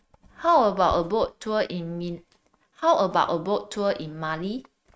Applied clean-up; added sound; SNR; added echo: neural mask model RNNoise.